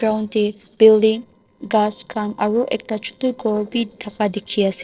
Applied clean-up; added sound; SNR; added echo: neural separator model SepFormer DNS4.